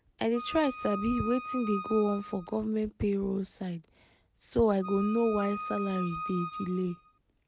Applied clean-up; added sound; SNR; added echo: none; Wind instrument, woodwind instrument; 9 dB; none.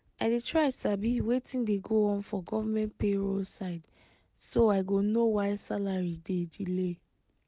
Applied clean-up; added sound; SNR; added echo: none; none; none; none.